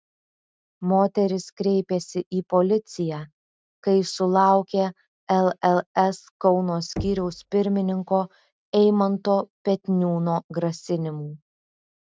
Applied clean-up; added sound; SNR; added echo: neural mask model RNNoise.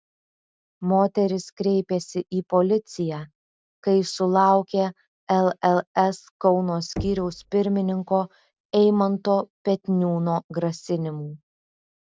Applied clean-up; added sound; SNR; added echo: none; Knock; 16 dB; none.